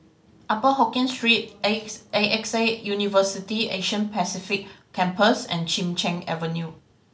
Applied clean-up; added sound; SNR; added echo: none; none; none; none.